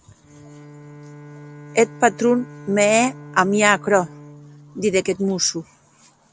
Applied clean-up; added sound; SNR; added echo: none; Bowed string instrument; 19 dB; none.